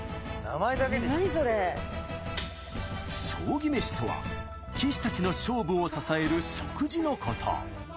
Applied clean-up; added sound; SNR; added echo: none; none; none; none.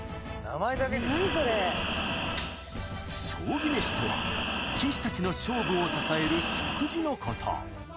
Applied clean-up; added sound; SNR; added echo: none; Breathing; 2 dB; none.